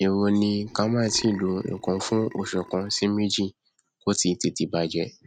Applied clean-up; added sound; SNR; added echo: neural mask model RNNoise.